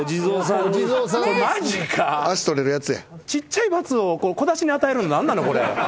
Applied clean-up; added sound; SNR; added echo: none; none; none; none.